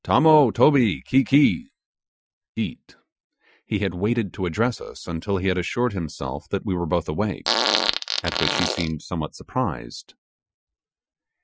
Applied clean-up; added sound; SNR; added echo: classical method Wiener filter.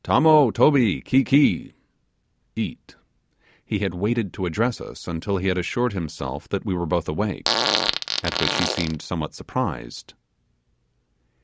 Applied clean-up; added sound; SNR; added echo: none; Fart; 1 dB; none.